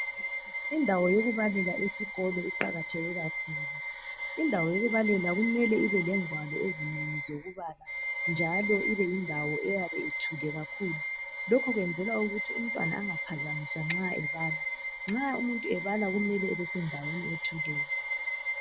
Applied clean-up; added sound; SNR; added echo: none; Bowed string instrument; 3 dB; none.